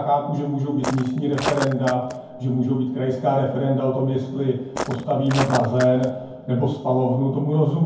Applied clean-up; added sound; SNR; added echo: none; Walk, footsteps; 8 dB; reverberation time 0.9 s.